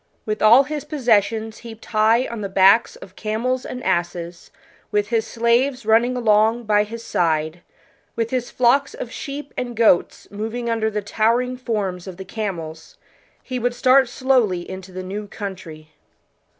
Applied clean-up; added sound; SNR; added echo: none; none; none; none.